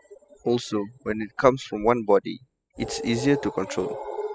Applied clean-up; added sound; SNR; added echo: classical method spectral subtraction.